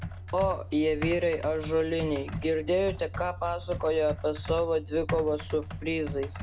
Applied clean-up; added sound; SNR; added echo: none; Computer keyboard; 9 dB; none.